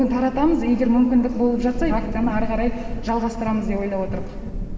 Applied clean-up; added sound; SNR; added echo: none; Thunder / Rain; 6 dB; reverberation time 2.8 s.